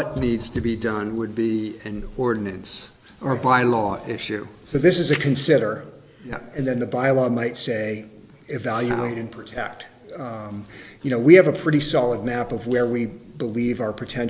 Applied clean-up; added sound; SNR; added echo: none; none; none; none.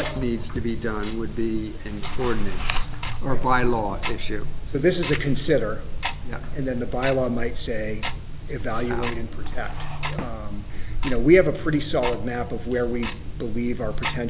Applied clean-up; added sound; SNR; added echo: none; Tick-tock; -1 dB; none.